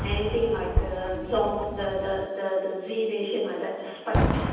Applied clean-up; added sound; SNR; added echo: none; Fireworks; 2 dB; reverberation time 1.1 s.